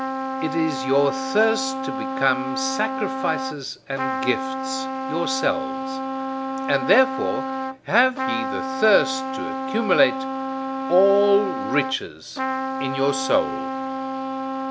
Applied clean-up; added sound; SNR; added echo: none; Trumpet; 3 dB; none.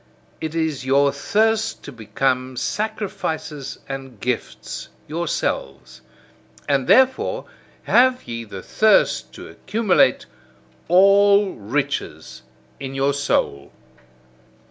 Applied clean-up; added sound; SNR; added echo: none; none; none; none.